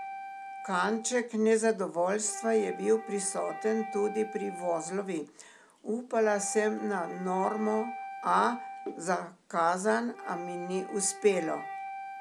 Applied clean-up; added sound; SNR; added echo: none; Wind instrument, woodwind instrument; 12 dB; none.